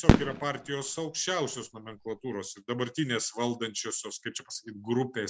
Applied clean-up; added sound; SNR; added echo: none; Fireworks; -3 dB; none.